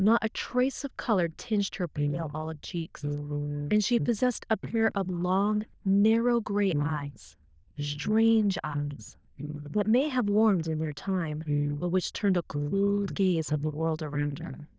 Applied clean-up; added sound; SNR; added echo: neural diffusion model UNIVERSE++.